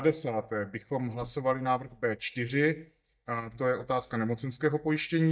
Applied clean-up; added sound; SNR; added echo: neural mask model DeepFilterNet 3.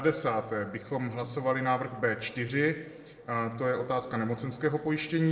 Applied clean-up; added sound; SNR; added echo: neural separator model SepFormer DNS4.